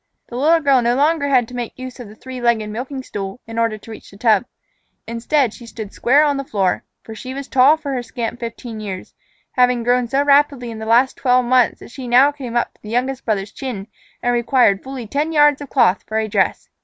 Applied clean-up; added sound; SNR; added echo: none; none; none; none.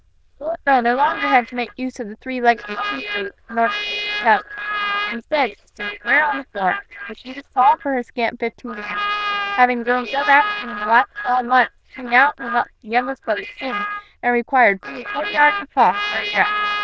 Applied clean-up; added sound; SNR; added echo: neural diffusion model UNIVERSE++.